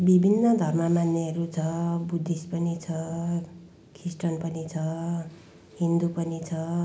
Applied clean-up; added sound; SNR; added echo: none; none; none; none.